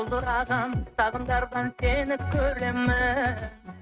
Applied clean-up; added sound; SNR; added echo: neural mask model RNNoise.